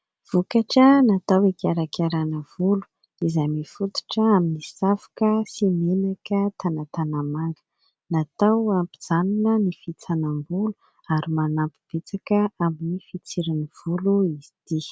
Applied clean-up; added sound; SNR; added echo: none; none; none; none.